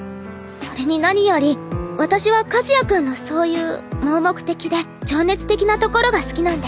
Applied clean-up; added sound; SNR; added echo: none; none; none; none.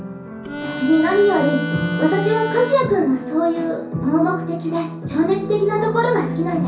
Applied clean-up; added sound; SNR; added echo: none; Harmonica; 9 dB; reverberation time 0.6 s.